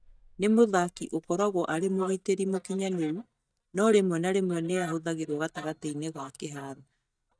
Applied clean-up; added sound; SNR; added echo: neural mask model DeepFilterNet 3.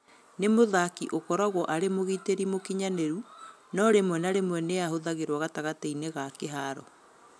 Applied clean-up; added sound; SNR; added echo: none; none; none; none.